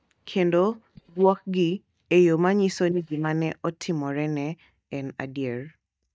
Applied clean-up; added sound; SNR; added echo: neural mask model DeepFilterNet 3.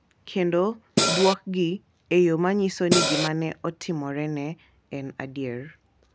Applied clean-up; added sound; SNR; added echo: none; Cymbal; -4 dB; none.